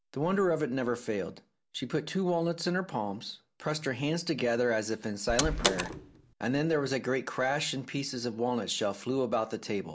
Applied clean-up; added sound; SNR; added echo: none; Door; 1 dB; none.